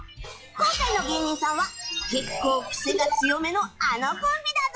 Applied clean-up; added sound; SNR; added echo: classical method log-MMSE.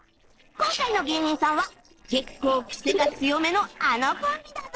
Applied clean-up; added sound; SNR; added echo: neural separator model SepFormer DNS4.